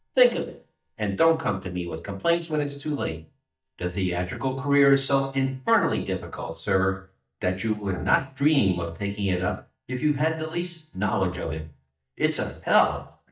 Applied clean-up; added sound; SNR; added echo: neural mask model DeepFilterNet 3.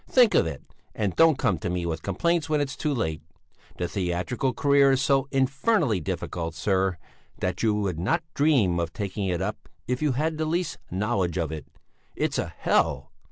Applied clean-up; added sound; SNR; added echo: none; none; none; none.